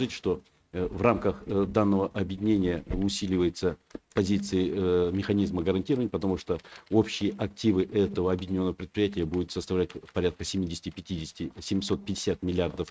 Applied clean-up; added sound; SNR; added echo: neural mask model RNNoise.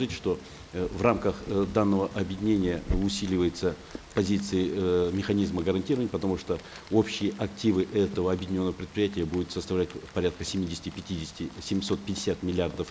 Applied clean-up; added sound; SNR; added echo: none; Rain; 15 dB; none.